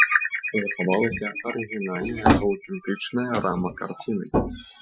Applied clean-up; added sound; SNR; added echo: classical method Wiener filter.